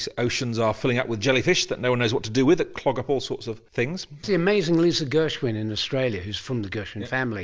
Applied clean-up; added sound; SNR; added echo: none; none; none; none.